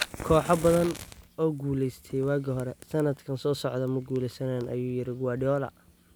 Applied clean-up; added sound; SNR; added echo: none; Fire; 15 dB; none.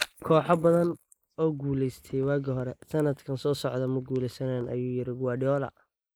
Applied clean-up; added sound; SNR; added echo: neural mask model Resemble Enhance denoiser.